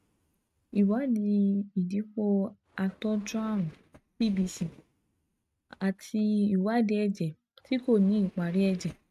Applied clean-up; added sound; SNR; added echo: neural mask model RNNoise.